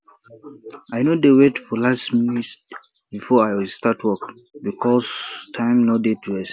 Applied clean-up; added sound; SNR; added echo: none; none; none; none.